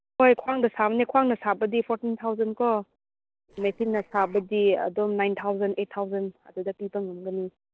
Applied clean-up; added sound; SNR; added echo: neural separator model SepFormer DNS4.